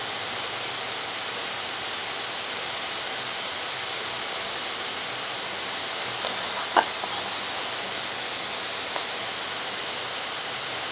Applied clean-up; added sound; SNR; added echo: none; none; none; none.